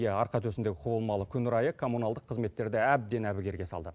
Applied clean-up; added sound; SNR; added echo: none; none; none; none.